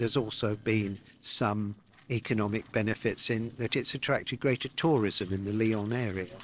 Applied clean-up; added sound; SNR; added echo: neural separator model SepFormer DNS4.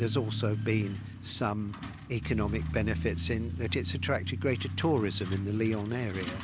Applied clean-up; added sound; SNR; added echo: none; Truck; 4 dB; none.